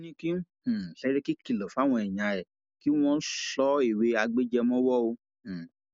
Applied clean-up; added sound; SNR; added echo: none; none; none; none.